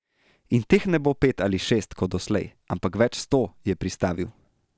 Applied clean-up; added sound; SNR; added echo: none; none; none; none.